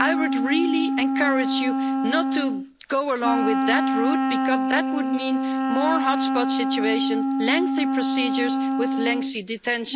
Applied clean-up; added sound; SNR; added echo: none; Wind instrument, woodwind instrument; -2 dB; none.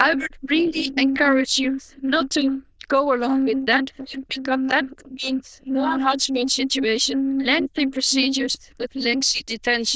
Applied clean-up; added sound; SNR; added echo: neural diffusion model UNIVERSE++.